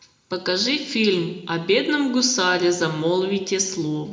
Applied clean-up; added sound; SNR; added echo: none; none; none; reverberation time 0.6 s.